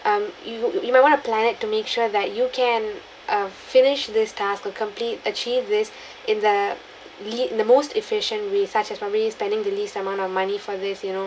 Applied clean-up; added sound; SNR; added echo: none; none; none; none.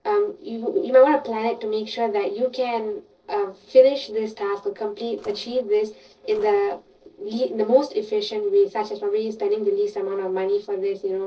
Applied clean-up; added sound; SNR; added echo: neural separator model SepFormer DNS4.